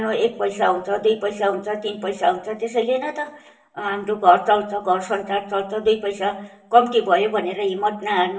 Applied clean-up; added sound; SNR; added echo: none; none; none; reverberation time 0.6 s.